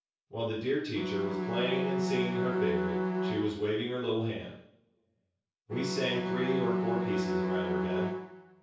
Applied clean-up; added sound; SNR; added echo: none; Bowed string instrument; -1 dB; reverberation time 0.6 s.